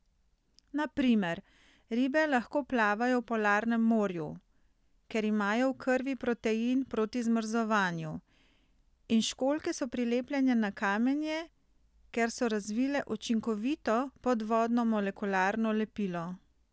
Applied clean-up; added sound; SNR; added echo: none; none; none; none.